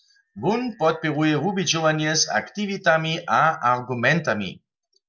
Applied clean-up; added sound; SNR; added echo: none; none; none; none.